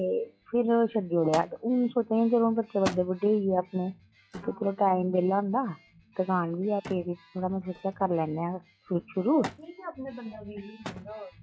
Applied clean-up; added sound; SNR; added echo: classical method log-MMSE.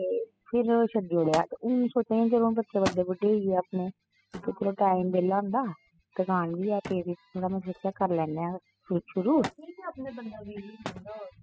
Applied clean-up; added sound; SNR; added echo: classical method spectral subtraction.